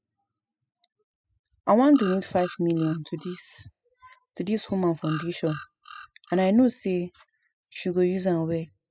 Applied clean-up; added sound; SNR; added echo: classical method spectral subtraction.